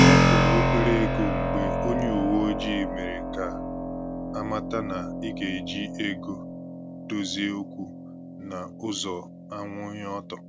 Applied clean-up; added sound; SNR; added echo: none; Keyboard (musical); -4 dB; none.